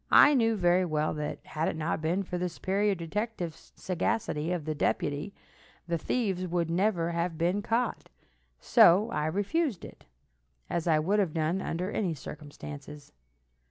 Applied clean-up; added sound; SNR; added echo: none; none; none; none.